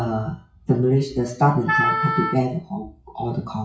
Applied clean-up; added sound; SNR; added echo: classical method WPE with log-MMSE.